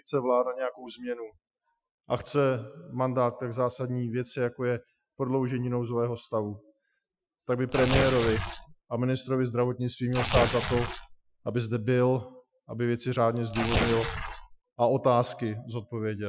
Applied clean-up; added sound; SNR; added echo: classical method Wiener filter.